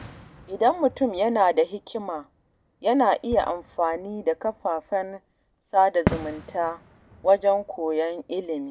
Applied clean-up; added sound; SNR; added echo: none; Fireworks; 14 dB; none.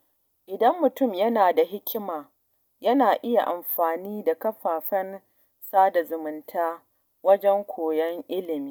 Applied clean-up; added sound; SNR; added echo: none; none; none; none.